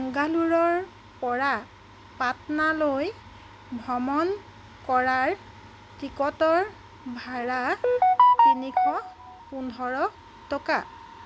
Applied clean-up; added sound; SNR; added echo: none; none; none; none.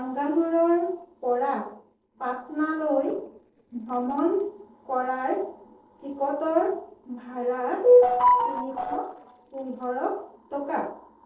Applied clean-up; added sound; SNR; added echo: neural separator model SepFormer DNS4.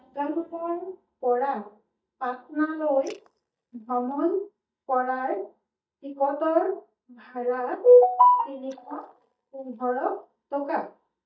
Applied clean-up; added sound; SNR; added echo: neural mask model DeepFilterNet 3.